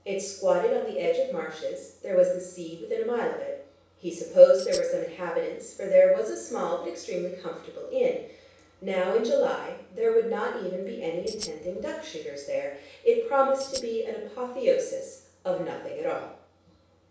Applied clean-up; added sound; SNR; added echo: none; Tambourine; 11 dB; reverberation time 0.7 s.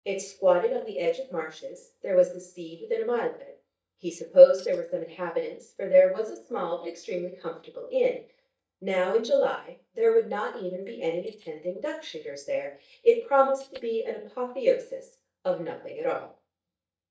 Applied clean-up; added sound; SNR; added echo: neural mask model DeepFilterNet 3.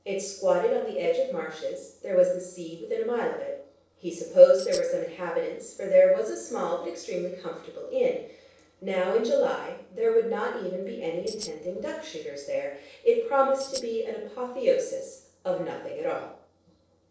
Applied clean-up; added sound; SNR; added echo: neural separator model SepFormer DNS4.